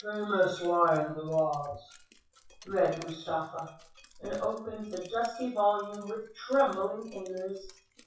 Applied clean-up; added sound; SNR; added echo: classical method WPE with log-MMSE.